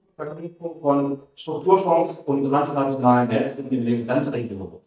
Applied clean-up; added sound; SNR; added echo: neural mask model DeepFilterNet 3.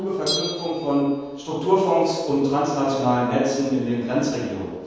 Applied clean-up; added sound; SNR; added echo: none; Bell; 15 dB; reverberation time 1.2 s.